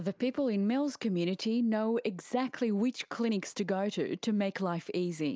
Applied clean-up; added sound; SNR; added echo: none; none; none; none.